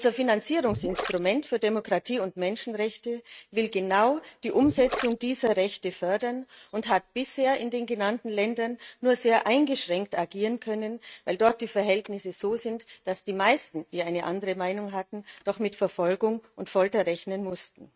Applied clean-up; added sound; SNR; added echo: neural mask model RNNoise.